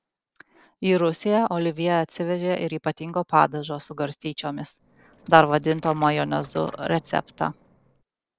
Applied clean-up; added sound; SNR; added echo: neural separator model SepFormer DNS4.